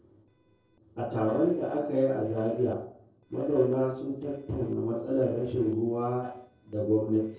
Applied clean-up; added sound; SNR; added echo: neural separator model SepFormer DNS4.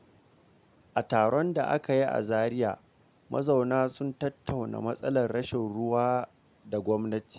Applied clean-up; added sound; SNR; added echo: none; none; none; none.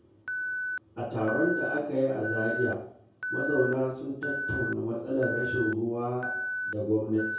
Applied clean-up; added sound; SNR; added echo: none; Alarm; 5 dB; reverberation time 0.6 s.